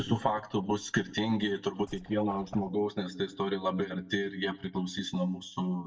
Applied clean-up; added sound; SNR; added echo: neural mask model DeepFilterNet 3.